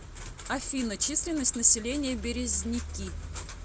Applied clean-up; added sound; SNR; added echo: none; Engine; 17 dB; none.